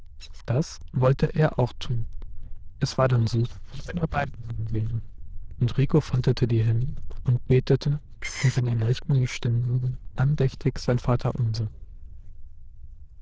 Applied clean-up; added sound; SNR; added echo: neural diffusion model UNIVERSE++.